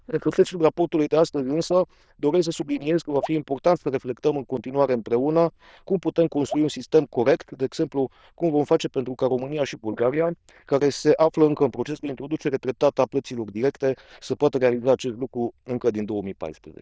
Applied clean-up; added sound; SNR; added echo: neural diffusion model UNIVERSE++.